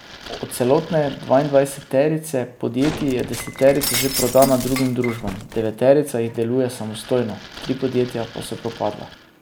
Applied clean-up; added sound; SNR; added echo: none; Shatter; 12 dB; none.